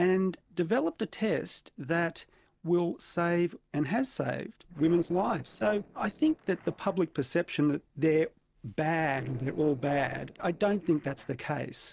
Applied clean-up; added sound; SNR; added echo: neural separator model SepFormer DNS4.